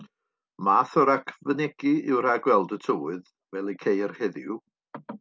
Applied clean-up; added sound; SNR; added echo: none; none; none; none.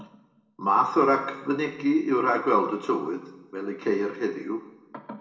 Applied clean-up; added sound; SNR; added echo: none; none; none; reverberation time 0.9 s.